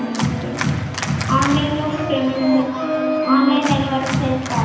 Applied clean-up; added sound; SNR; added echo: none; Organ; -2 dB; reverberation time 0.9 s.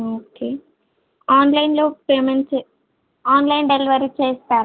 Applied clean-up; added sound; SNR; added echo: none; none; none; none.